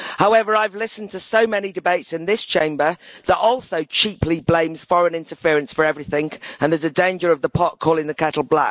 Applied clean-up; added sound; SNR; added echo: none; none; none; none.